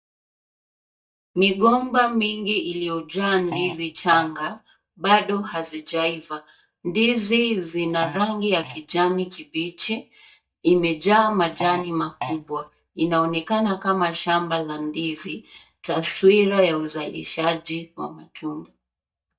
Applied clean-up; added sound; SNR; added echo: neural mask model DeepFilterNet 3.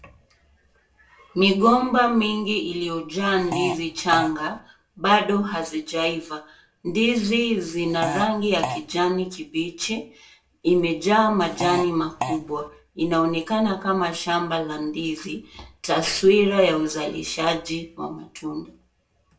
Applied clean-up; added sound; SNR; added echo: none; Fart; 8 dB; reverberation time 0.3 s.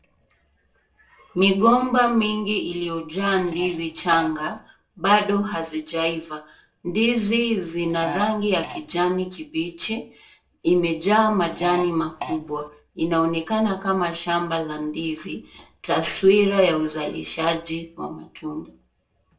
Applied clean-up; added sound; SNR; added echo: neural separator model SepFormer DNS4.